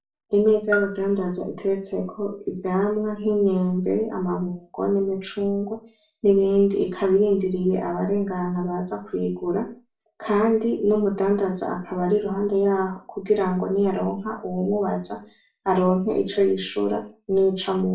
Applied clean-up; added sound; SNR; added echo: none; Bell; 12 dB; reverberation time 0.3 s.